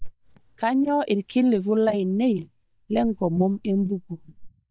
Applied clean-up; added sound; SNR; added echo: neural mask model DeepFilterNet 3.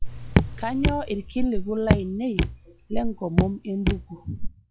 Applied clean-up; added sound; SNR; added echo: classical method log-MMSE.